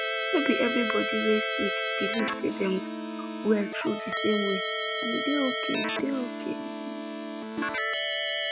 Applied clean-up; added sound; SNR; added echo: none; Keyboard (musical); 0 dB; none.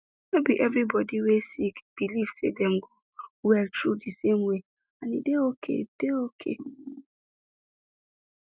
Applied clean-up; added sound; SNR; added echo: none; none; none; none.